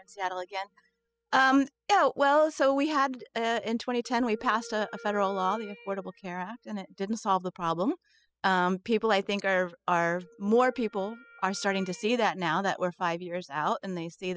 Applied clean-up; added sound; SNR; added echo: classical method spectral subtraction.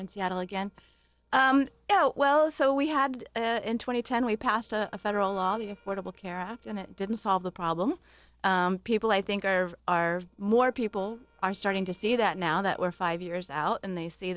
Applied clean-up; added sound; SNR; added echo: neural separator model SepFormer DNS4.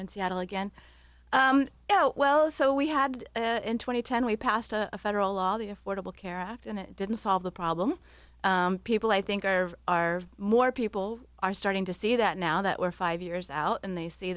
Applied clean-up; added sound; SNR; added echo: none; none; none; none.